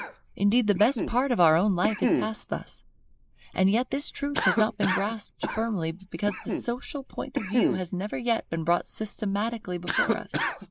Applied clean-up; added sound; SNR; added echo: neural mask model Resemble Enhance denoiser.